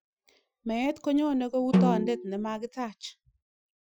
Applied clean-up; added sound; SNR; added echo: classical method Wiener filter.